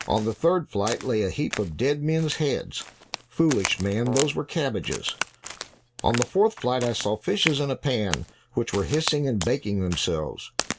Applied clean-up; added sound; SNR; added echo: none; Brass instrument + Crack; 11 dB; none.